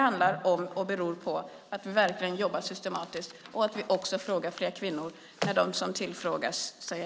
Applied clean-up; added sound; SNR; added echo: none; none; none; none.